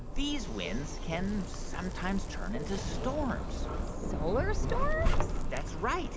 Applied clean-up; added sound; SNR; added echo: none; Zipper (clothing); -2 dB; none.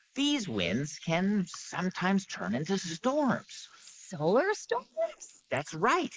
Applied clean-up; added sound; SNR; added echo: neural mask model Resemble Enhance denoiser.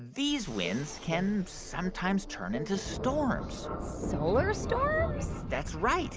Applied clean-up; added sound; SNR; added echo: none; none; none; none.